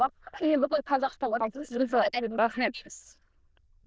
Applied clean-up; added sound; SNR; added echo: neural diffusion model UNIVERSE++.